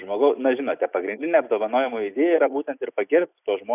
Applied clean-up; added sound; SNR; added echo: neural mask model Resemble Enhance denoiser.